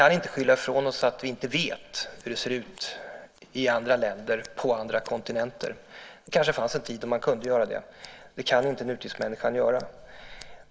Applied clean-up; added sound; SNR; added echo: neural mask model Resemble Enhance denoiser.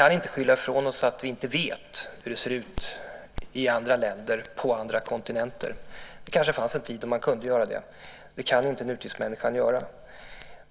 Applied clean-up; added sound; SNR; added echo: none; Scissors; 19 dB; none.